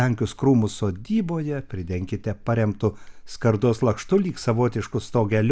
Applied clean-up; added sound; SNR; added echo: none; none; none; none.